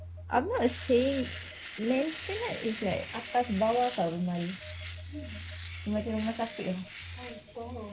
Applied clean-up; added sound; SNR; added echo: none; Telephone + Domestic sounds, home sounds; 9 dB; none.